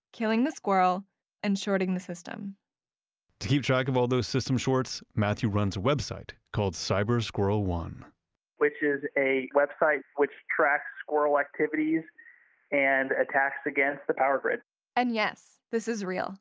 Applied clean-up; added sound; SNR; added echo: none; none; none; none.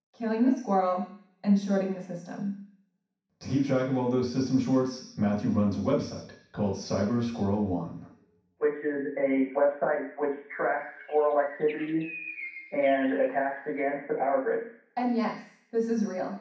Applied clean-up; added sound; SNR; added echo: none; Bird; 17 dB; reverberation time 0.6 s.